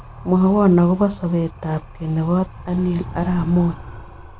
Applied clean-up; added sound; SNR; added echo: none; Animal; 15 dB; none.